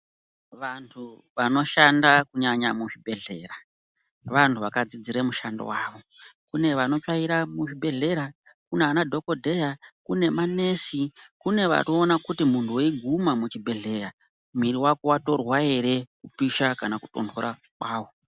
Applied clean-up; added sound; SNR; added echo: none; none; none; none.